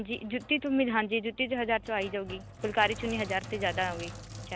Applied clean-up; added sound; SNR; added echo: none; Sink (filling or washing); 14 dB; none.